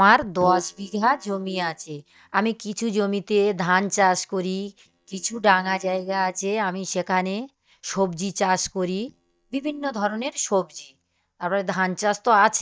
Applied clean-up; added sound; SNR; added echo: neural mask model DeepFilterNet 3.